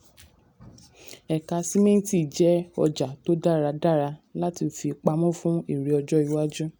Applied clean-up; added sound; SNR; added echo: none; none; none; none.